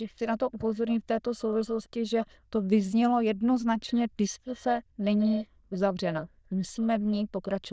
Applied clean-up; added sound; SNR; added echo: neural diffusion model UNIVERSE++.